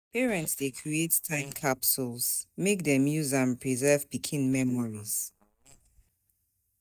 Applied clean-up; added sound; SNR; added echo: neural mask model DeepFilterNet 3.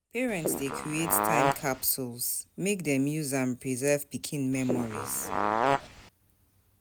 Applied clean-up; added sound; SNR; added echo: none; Fart; -1 dB; none.